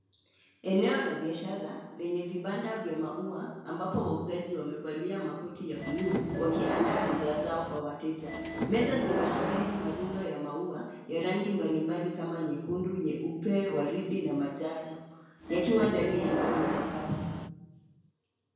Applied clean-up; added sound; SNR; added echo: none; Subway, metro, underground / Sliding door; 1 dB; reverberation time 1.0 s.